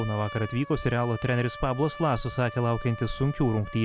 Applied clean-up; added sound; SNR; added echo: none; Trumpet; 15 dB; none.